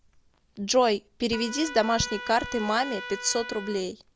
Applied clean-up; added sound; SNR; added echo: none; Trumpet; 13 dB; none.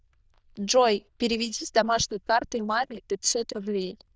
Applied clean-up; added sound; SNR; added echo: neural diffusion model UNIVERSE++.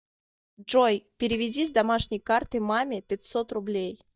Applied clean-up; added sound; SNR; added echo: neural mask model DeepFilterNet 3.